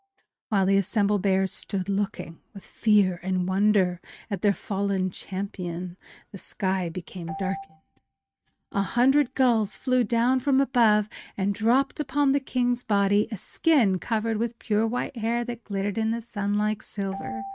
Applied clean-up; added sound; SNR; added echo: neural mask model RNNoise.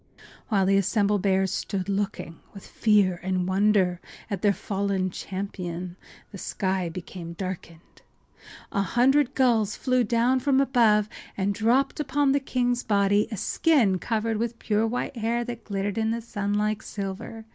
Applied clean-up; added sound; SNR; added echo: none; none; none; none.